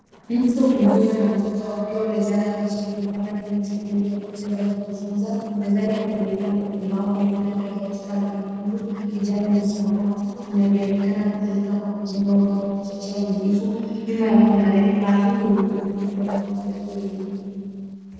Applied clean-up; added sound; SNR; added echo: neural separator model SepFormer DNS4.